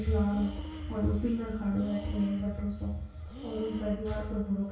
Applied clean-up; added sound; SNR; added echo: none; Breathing; 16 dB; reverberation time 0.6 s.